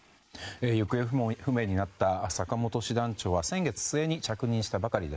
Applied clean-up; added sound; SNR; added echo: neural mask model Resemble Enhance denoiser.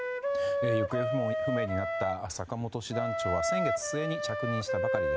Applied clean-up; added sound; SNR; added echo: none; Wind instrument, woodwind instrument; -3 dB; none.